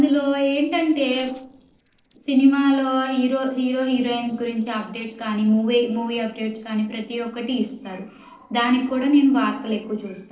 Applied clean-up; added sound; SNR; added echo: neural separator model SepFormer DNS4.